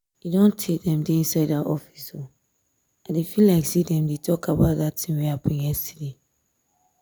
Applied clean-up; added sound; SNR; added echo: none; none; none; none.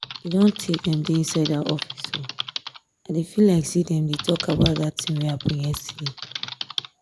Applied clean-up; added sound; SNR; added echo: none; Typing; 11 dB; none.